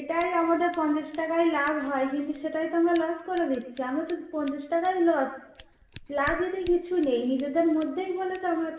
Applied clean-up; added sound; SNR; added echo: none; Scissors; 19 dB; reverberation time 0.8 s.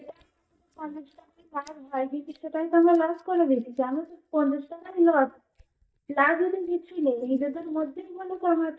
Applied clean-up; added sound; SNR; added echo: neural mask model DeepFilterNet 3.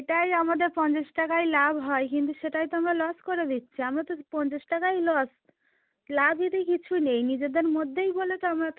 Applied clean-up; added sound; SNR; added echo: none; none; none; none.